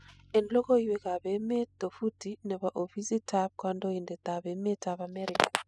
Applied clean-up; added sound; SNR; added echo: classical method spectral subtraction.